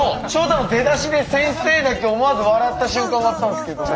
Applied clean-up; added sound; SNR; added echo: none; Sliding door; 16 dB; none.